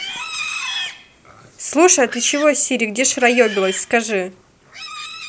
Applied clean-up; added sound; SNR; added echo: none; Livestock, farm animals, working animals; 12 dB; none.